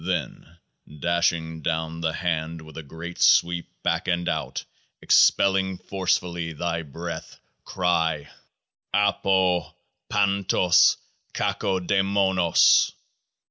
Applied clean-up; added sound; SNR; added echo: none; none; none; none.